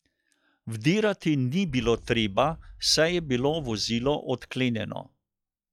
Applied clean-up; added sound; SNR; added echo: classical method log-MMSE.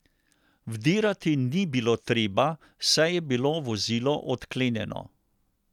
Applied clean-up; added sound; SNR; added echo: none; none; none; none.